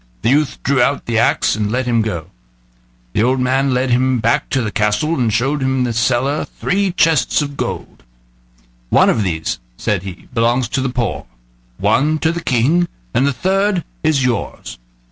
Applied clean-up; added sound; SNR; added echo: none; none; none; none.